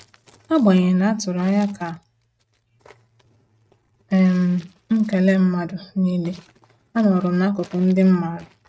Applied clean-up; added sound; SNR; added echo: neural mask model RNNoise.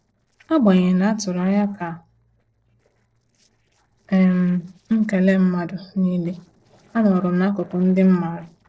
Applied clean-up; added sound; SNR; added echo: neural separator model SepFormer DNS4.